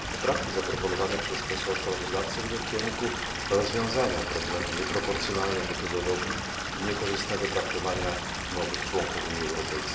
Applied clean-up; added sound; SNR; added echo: none; Stream / Liquid; 1 dB; reverberation time 1.6 s.